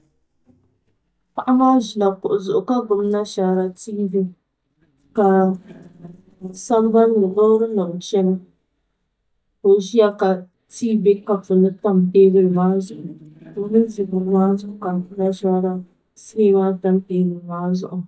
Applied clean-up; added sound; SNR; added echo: neural mask model DeepFilterNet 3.